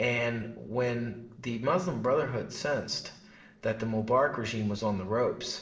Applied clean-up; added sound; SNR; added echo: neural separator model SepFormer DNS4.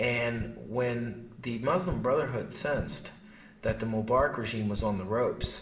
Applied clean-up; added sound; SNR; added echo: none; Tap; 13 dB; reverberation time 0.7 s.